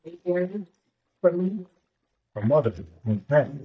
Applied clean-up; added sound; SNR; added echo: neural mask model DeepFilterNet 3.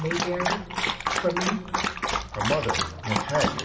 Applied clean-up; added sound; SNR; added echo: none; Dog; -2 dB; reverberation time 1.8 s.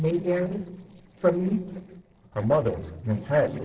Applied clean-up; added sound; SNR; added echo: neural separator model SepFormer DNS4.